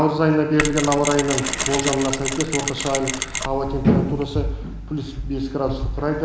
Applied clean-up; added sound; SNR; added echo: none; Mechanisms; 5 dB; none.